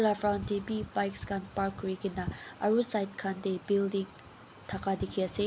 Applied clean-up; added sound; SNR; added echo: none; none; none; none.